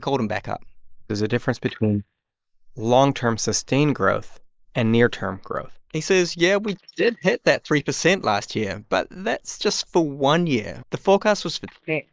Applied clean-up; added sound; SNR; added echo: neural mask model Resemble Enhance denoiser.